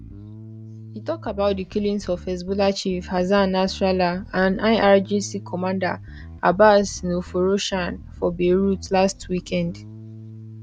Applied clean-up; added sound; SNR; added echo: none; Bass guitar; 16 dB; none.